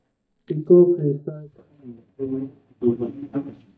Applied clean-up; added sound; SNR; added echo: neural mask model DeepFilterNet 3.